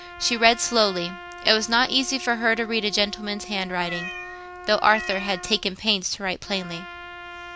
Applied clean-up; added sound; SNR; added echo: none; Trumpet + Meow; 14 dB; none.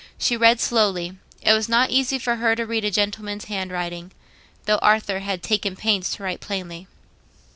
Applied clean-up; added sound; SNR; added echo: none; none; none; none.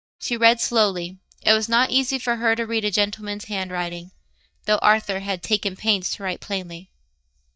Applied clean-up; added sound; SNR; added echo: neural mask model DeepFilterNet 3.